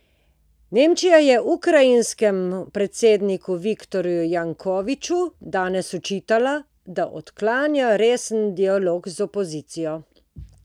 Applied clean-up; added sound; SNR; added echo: none; none; none; none.